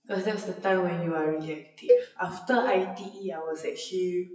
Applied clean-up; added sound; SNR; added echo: classical method WPE with log-MMSE.